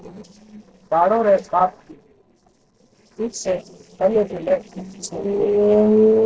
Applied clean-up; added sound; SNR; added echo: neural separator model SepFormer DNS4.